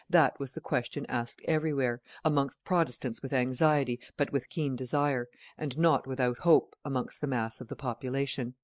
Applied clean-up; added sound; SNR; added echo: neural mask model Resemble Enhance denoiser.